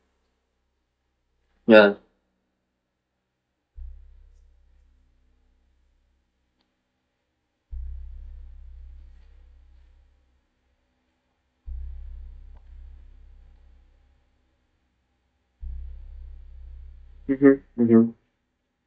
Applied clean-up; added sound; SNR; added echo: neural mask model DeepFilterNet 3.